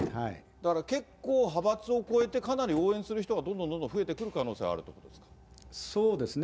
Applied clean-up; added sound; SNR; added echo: none; Motor vehicle (road); 17 dB; none.